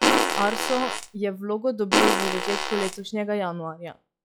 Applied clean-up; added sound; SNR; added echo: classical method log-MMSE.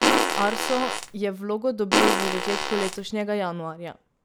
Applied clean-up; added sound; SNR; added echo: none; Fart; -4 dB; none.